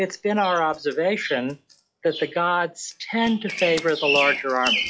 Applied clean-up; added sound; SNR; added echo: classical method log-MMSE.